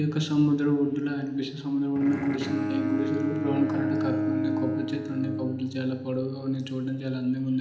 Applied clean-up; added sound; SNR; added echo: none; Bowed string instrument; 5 dB; reverberation time 0.9 s.